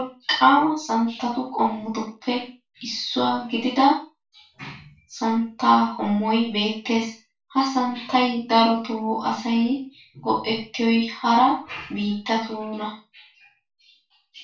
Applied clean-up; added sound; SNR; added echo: none; none; none; reverberation time 0.3 s.